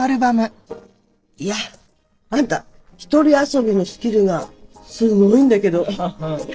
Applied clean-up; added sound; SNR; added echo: neural separator model SepFormer DNS4.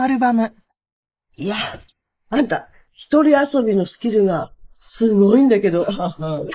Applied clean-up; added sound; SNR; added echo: neural mask model Resemble Enhance denoiser.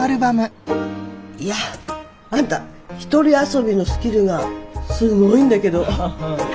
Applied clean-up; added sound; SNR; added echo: none; none; none; none.